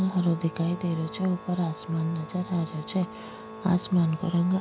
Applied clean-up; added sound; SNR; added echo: none; Organ; 15 dB; none.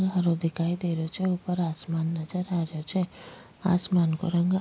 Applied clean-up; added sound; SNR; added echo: none; none; none; none.